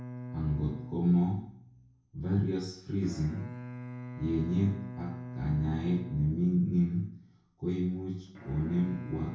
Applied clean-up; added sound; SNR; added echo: none; Bowed string instrument; 12 dB; reverberation time 0.6 s.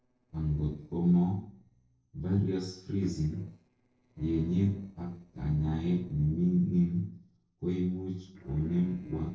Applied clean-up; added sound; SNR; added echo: neural separator model SepFormer DNS4.